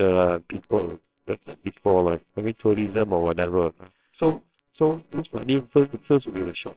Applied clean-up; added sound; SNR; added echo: neural separator model SepFormer WHAMR!.